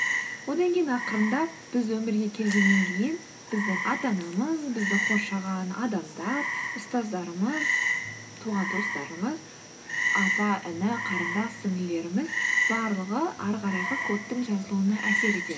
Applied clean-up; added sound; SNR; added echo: none; Frog; 3 dB; reverberation time 0.2 s.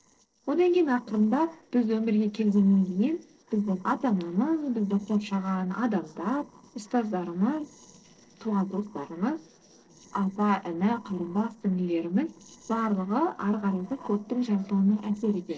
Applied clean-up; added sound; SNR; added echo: neural separator model SepFormer DNS4.